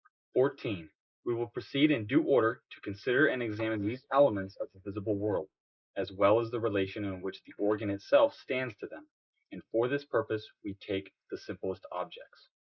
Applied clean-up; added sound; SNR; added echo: neural mask model Resemble Enhance denoiser.